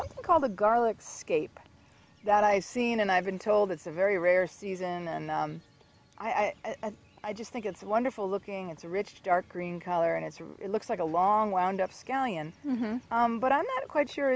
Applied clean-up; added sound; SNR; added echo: none; none; none; none.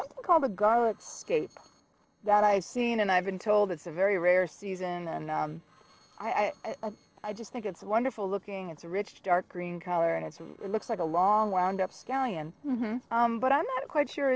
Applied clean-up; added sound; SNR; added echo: neural separator model SepFormer DNS4.